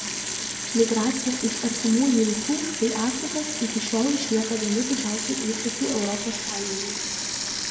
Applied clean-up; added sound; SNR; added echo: none; Sink (filling or washing) / Water tap, faucet; 4 dB; reverberation time 0.7 s.